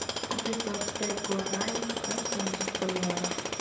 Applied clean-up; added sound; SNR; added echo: none; Tools; -2 dB; reverberation time 0.8 s.